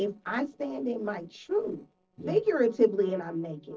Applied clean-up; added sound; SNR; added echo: neural separator model SepFormer DNS4.